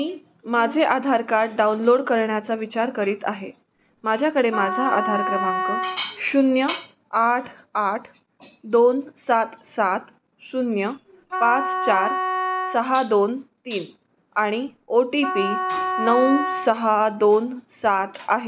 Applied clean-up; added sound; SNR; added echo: none; Wind instrument, woodwind instrument; 4 dB; none.